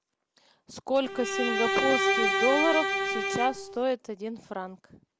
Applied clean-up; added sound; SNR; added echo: none; Bowed string instrument; -3 dB; none.